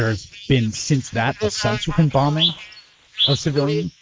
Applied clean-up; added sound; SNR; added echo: neural mask model Resemble Enhance denoiser.